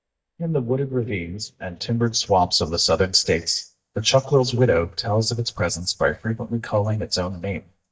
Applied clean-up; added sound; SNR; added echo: neural mask model DeepFilterNet 3.